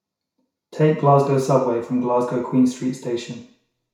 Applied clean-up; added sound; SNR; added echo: none; none; none; reverberation time 0.6 s.